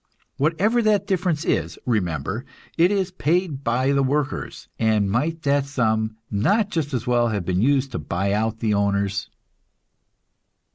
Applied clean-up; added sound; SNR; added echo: none; none; none; none.